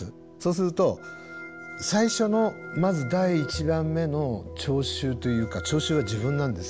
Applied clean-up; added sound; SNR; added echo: none; Organ; 16 dB; none.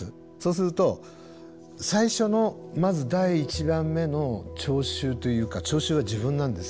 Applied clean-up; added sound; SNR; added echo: none; none; none; none.